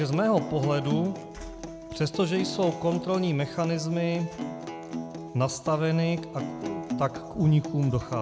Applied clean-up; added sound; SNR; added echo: none; Acoustic guitar; 9 dB; none.